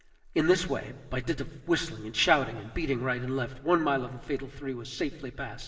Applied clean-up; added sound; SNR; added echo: none; none; none; reverberation time 2.4 s.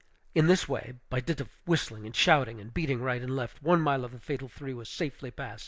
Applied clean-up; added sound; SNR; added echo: none; none; none; none.